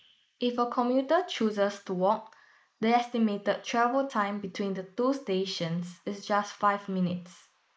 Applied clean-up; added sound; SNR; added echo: neural mask model Resemble Enhance denoiser.